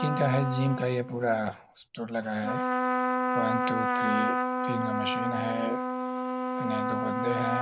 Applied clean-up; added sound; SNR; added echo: none; Trumpet; -1 dB; none.